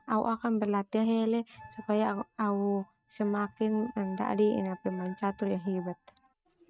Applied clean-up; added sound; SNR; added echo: neural mask model RNNoise.